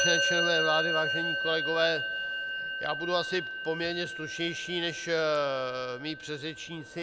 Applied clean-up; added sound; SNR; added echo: none; Musical instrument; 1 dB; none.